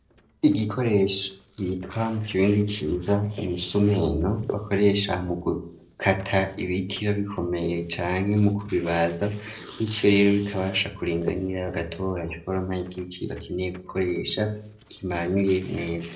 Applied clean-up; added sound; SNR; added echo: neural separator model SepFormer DNS4.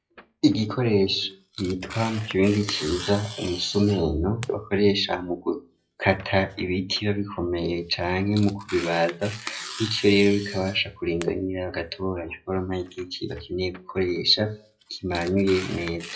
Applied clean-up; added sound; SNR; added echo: classical method WPE with log-MMSE.